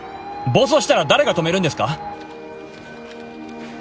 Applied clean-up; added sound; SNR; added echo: none; none; none; none.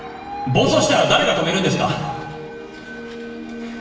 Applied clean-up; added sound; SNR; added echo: none; none; none; reverberation time 1.2 s.